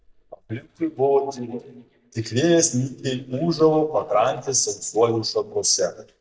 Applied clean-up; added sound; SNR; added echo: neural mask model DeepFilterNet 3.